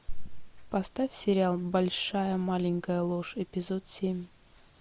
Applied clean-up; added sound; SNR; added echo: none; none; none; none.